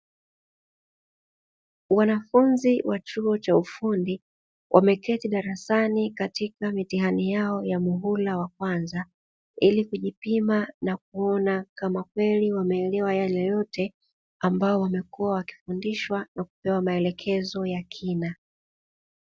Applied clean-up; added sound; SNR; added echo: none; none; none; none.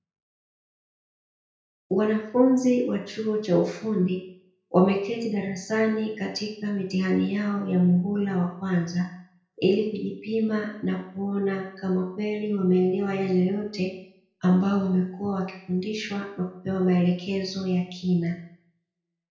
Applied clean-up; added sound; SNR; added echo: none; none; none; reverberation time 0.5 s.